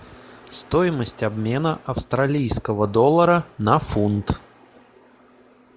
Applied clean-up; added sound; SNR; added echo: none; none; none; none.